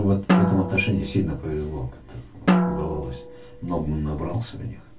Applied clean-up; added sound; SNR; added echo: none; Drum; 0 dB; reverberation time 0.2 s.